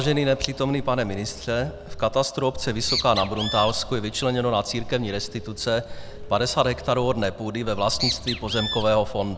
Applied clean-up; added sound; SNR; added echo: none; Bird; 9 dB; none.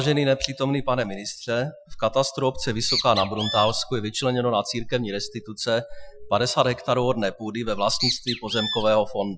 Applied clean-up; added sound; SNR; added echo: classical method Wiener filter.